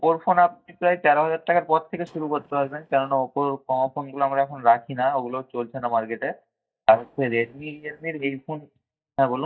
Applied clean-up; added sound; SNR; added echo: neural mask model DeepFilterNet 3.